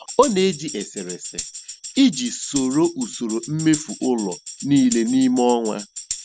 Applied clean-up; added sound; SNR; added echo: none; Tambourine; 12 dB; none.